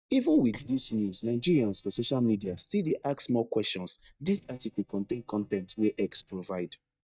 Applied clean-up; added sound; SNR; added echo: neural mask model DeepFilterNet 3.